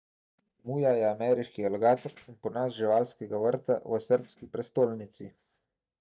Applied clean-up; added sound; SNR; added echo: neural mask model DeepFilterNet 3.